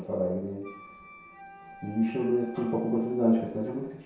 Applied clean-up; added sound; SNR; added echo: none; Wind instrument, woodwind instrument; 19 dB; reverberation time 0.7 s.